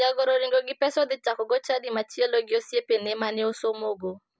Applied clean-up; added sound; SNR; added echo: none; none; none; none.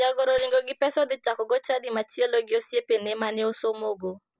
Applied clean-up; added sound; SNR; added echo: neural separator model SepFormer DNS4.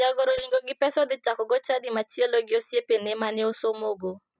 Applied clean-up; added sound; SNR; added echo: neural mask model RNNoise.